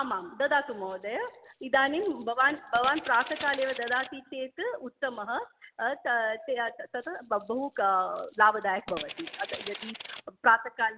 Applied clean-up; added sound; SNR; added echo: none; Coin (dropping); 16 dB; none.